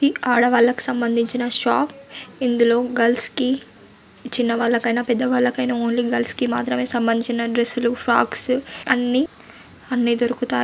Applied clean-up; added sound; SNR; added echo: none; none; none; none.